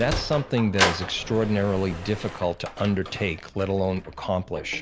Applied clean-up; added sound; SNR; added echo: none; Sliding door; 6 dB; none.